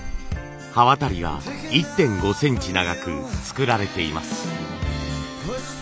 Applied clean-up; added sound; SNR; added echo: none; Chewing, mastication; 16 dB; none.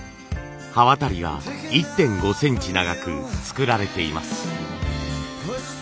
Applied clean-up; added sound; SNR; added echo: none; none; none; none.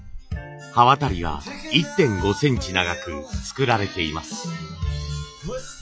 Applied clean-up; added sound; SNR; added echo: classical method log-MMSE.